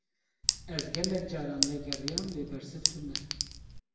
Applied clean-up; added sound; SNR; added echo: none; Chink, clink; -3 dB; reverberation time 1.1 s.